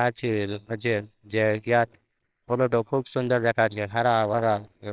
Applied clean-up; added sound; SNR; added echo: neural separator model SepFormer WHAMR!.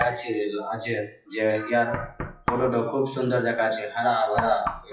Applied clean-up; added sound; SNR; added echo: classical method WPE with log-MMSE.